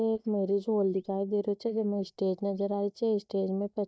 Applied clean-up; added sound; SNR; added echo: neural mask model DeepFilterNet 3.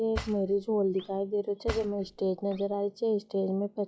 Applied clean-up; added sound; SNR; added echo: classical method log-MMSE.